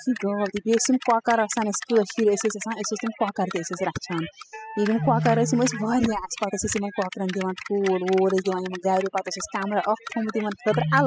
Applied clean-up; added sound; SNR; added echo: classical method spectral subtraction.